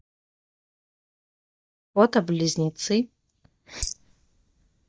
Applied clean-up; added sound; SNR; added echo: neural mask model DeepFilterNet 3.